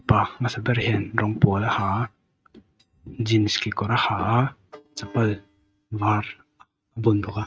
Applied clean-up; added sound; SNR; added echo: neural mask model RNNoise.